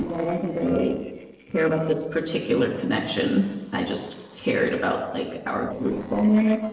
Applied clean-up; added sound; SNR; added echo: neural separator model SepFormer DNS4.